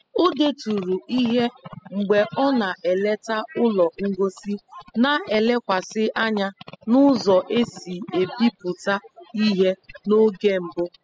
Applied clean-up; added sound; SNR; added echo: classical method spectral subtraction.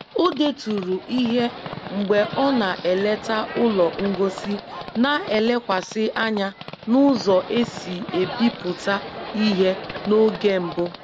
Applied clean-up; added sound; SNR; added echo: none; Livestock, farm animals, working animals; 12 dB; none.